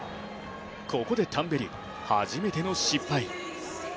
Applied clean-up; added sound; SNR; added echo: none; none; none; none.